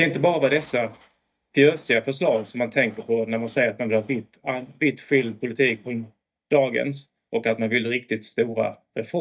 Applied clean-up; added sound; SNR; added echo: neural mask model DeepFilterNet 3.